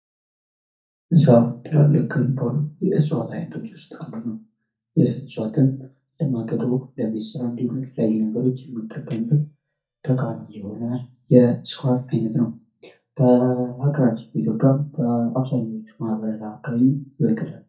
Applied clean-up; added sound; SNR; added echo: neural mask model DeepFilterNet 3.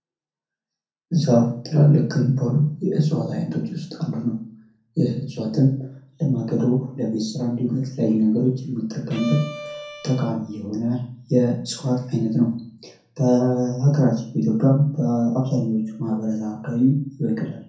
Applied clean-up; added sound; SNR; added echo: none; Bowed string instrument; 14 dB; reverberation time 0.5 s.